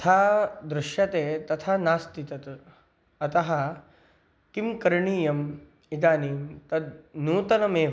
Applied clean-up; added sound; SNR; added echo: none; none; none; none.